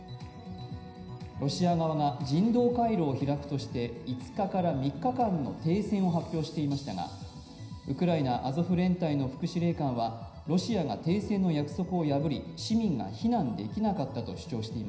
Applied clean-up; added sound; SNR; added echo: none; none; none; reverberation time 0.9 s.